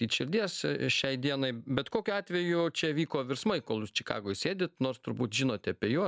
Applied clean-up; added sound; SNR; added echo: none; none; none; none.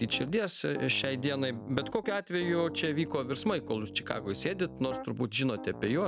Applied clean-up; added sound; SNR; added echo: none; Piano; 12 dB; none.